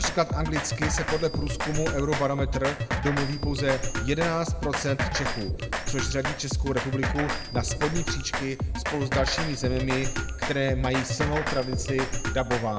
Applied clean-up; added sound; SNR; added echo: none; Drum kit; 1 dB; reverberation time 0.8 s.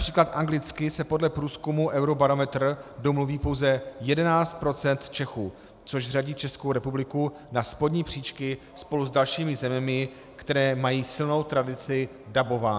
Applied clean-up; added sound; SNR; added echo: none; none; none; none.